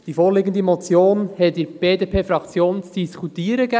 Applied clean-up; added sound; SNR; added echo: none; none; none; none.